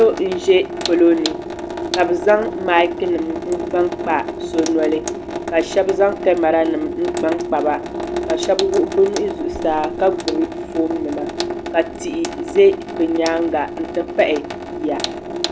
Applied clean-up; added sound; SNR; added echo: none; Sink (filling or washing) / Water tap, faucet; 6 dB; none.